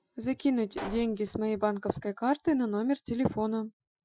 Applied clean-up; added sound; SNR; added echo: classical method Wiener filter.